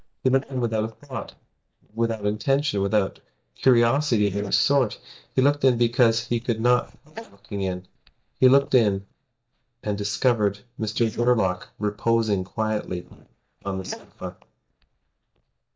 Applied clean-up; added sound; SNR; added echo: neural mask model DeepFilterNet 3.